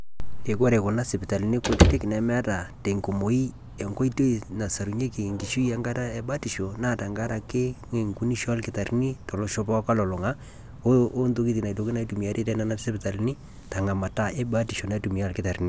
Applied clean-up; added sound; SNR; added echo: none; Slam / Wood; -5 dB; none.